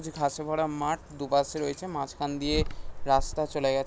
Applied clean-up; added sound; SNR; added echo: none; Keys jangling; 8 dB; none.